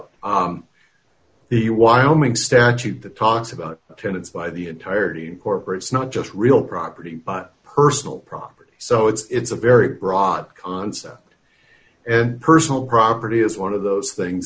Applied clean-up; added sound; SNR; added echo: none; none; none; none.